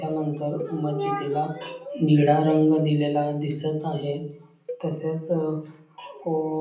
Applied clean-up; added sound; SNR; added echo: none; Cowbell; 20 dB; reverberation time 0.6 s.